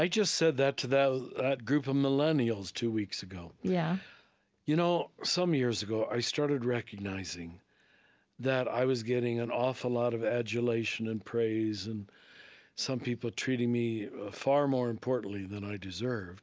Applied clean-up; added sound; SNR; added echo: none; none; none; none.